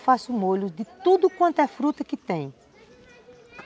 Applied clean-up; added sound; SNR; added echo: none; none; none; none.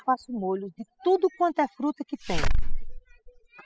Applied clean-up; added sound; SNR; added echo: classical method spectral subtraction.